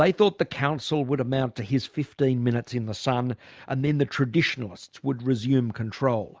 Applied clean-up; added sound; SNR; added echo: none; none; none; none.